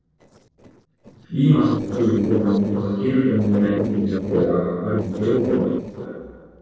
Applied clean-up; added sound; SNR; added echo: neural separator model SepFormer DNS4.